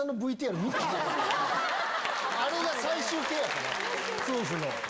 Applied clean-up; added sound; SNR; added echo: none; Bark; 18 dB; none.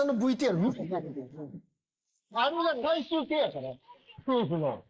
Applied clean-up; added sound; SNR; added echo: neural mask model Resemble Enhance denoiser.